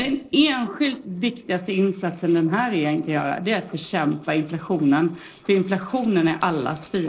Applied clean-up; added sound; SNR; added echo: neural separator model SepFormer DNS4.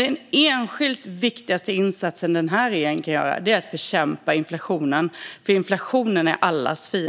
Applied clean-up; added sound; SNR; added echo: none; none; none; none.